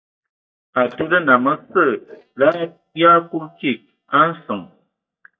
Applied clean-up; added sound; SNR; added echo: neural mask model DeepFilterNet 3.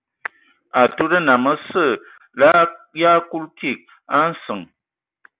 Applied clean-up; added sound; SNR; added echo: none; none; none; none.